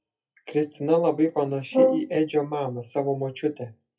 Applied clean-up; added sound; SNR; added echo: classical method WPE with log-MMSE.